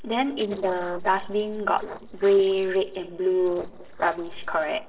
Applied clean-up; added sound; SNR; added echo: neural separator model SepFormer DNS4.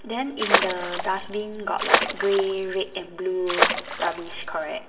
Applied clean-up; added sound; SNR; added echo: none; Water / Splash, splatter; -1 dB; reverberation time 2.8 s.